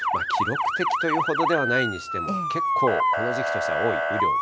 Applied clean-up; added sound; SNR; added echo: none; Motor vehicle (road) / Siren; -4 dB; none.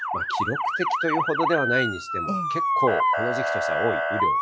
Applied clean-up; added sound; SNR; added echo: classical method log-MMSE.